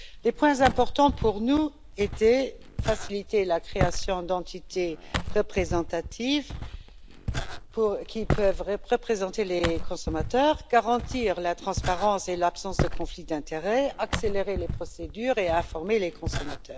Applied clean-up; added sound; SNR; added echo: none; Walk, footsteps; 6 dB; none.